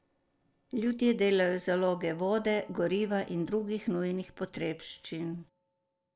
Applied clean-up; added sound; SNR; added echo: neural separator model SepFormer DNS4.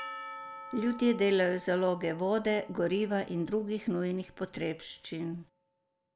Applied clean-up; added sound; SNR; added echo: none; Percussion; 17 dB; none.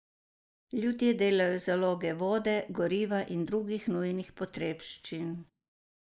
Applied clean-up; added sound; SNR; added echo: neural mask model Resemble Enhance denoiser.